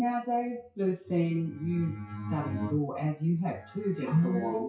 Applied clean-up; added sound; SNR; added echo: classical method WPE with log-MMSE.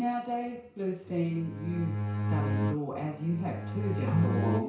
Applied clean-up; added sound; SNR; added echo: none; Bowed string instrument; -1 dB; reverberation time 0.6 s.